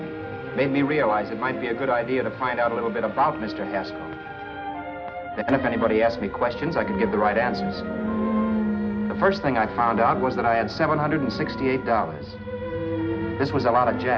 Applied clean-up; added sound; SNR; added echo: none; Wind instrument, woodwind instrument; 18 dB; none.